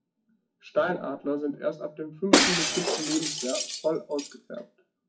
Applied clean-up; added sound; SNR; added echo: classical method WPE with log-MMSE.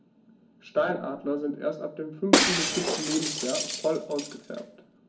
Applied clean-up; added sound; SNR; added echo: none; Shatter; -3 dB; reverberation time 0.4 s.